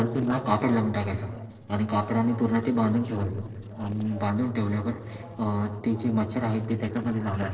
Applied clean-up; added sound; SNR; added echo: neural separator model SepFormer DNS4.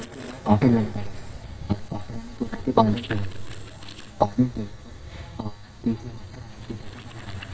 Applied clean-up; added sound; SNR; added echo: neural mask model DeepFilterNet 3.